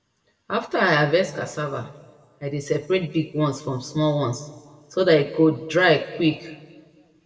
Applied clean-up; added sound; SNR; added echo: none; none; none; reverberation time 1.0 s.